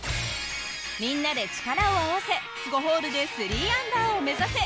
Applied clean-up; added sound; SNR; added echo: none; none; none; none.